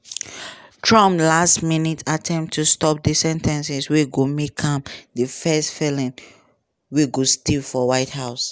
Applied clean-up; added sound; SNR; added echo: none; none; none; none.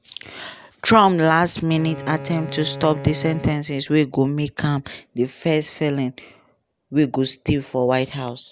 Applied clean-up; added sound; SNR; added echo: none; Bowed string instrument; 14 dB; none.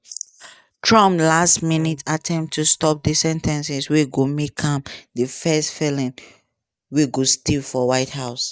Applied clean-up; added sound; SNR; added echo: neural mask model DeepFilterNet 3.